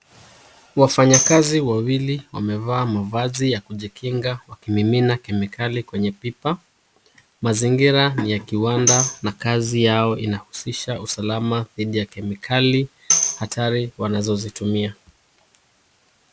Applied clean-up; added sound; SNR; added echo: none; Tambourine; 3 dB; none.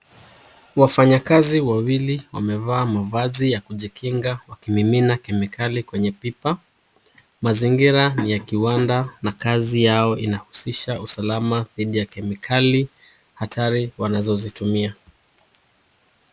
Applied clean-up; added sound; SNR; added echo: none; none; none; none.